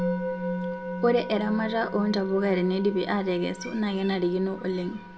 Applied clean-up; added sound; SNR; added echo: none; Musical instrument; 8 dB; reverberation time 0.4 s.